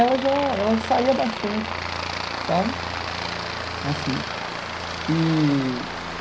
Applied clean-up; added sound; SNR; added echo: none; Aircraft; 5 dB; reverberation time 0.5 s.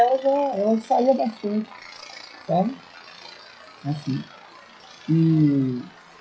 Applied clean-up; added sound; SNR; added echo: classical method WPE with log-MMSE.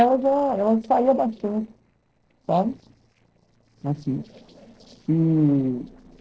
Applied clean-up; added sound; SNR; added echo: neural separator model SepFormer DNS4.